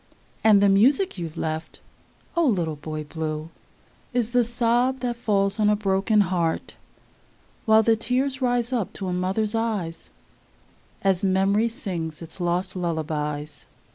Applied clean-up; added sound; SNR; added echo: none; none; none; none.